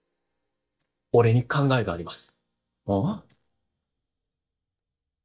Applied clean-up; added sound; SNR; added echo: neural mask model DeepFilterNet 3.